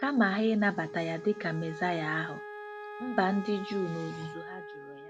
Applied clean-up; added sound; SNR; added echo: none; Wind instrument, woodwind instrument; 12 dB; none.